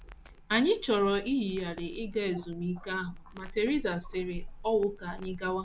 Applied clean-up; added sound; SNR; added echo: none; Crackle; 14 dB; none.